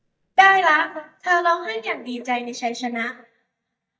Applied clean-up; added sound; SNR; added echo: neural mask model DeepFilterNet 3.